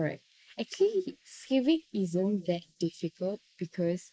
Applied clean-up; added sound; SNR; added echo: neural mask model Resemble Enhance denoiser.